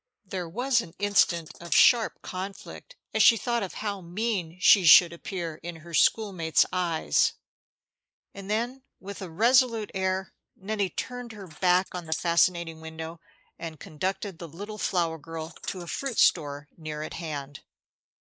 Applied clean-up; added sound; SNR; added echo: neural mask model Resemble Enhance denoiser.